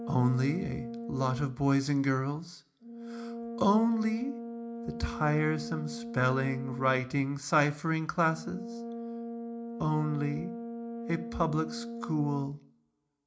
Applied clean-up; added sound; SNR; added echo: none; Brass instrument; 9 dB; reverberation time 0.4 s.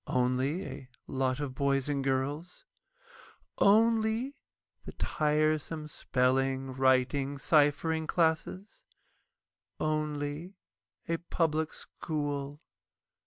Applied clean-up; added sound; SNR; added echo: none; none; none; none.